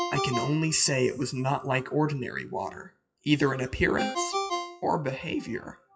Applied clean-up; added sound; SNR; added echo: classical method WPE with log-MMSE.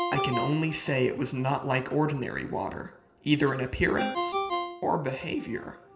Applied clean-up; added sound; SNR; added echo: none; Ringtone; 7 dB; reverberation time 1.4 s.